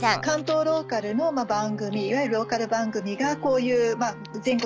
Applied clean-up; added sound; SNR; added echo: none; Piano; 14 dB; none.